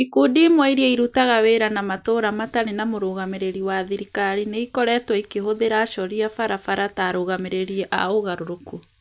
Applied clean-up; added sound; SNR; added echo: none; none; none; none.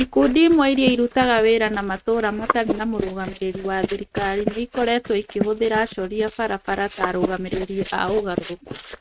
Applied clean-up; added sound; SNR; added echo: neural mask model RNNoise.